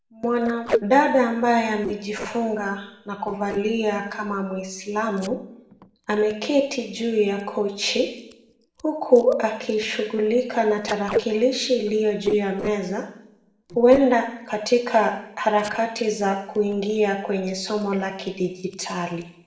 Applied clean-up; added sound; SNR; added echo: neural separator model SepFormer DNS4.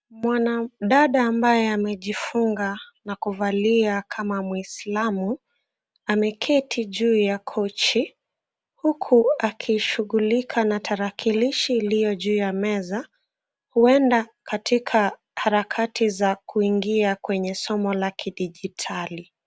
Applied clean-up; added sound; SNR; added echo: none; none; none; none.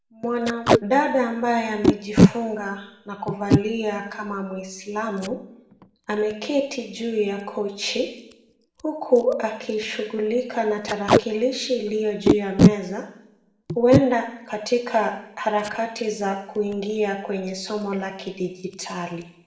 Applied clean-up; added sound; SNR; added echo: none; Packing tape, duct tape; 1 dB; reverberation time 0.7 s.